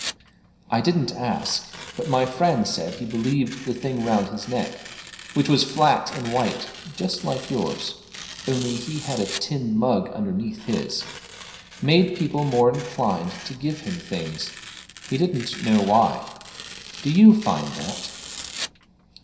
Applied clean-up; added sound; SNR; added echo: none; Tearing; 15 dB; reverberation time 0.9 s.